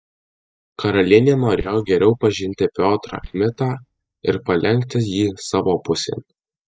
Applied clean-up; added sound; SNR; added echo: neural mask model DeepFilterNet 3.